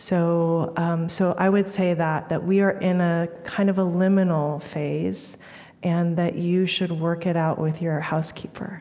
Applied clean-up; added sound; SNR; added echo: none; none; none; none.